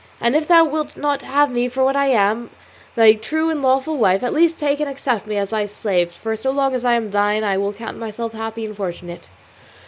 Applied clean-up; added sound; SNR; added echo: none; none; none; none.